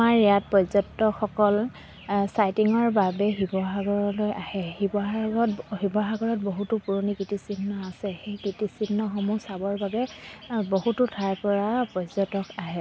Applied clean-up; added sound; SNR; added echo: none; none; none; none.